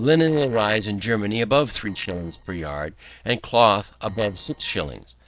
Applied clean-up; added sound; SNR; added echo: neural separator model SepFormer DNS4.